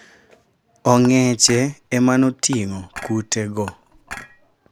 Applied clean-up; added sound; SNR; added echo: none; Dishes, pots, and pans / Chink, clink; 18 dB; none.